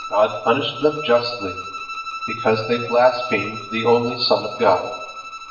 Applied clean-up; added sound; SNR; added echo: none; Bowed string instrument; 10 dB; reverberation time 0.8 s.